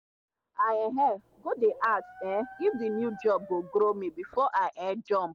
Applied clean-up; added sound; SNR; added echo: none; Dog; 19 dB; none.